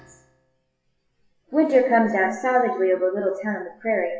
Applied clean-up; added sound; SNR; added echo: classical method WPE with log-MMSE.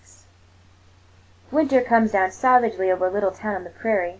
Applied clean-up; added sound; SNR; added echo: none; none; none; none.